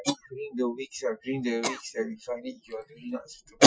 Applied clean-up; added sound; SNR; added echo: classical method Wiener filter.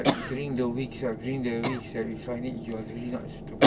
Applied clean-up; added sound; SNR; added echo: none; Cough; -1 dB; none.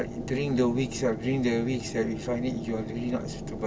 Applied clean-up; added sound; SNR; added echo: none; none; none; none.